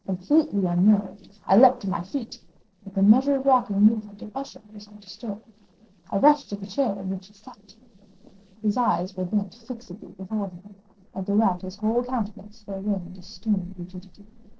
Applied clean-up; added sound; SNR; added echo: neural separator model SepFormer DNS4.